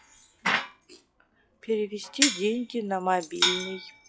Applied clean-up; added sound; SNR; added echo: classical method log-MMSE.